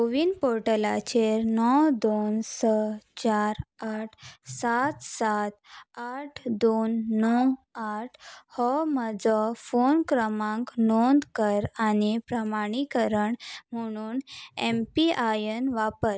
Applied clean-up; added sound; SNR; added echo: none; none; none; none.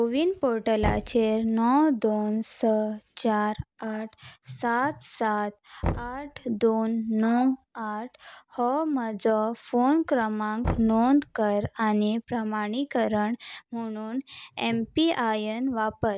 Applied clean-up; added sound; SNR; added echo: none; Knock; 13 dB; none.